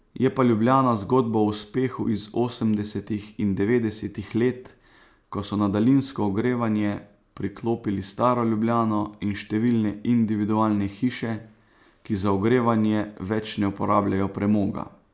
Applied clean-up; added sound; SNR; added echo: none; none; none; none.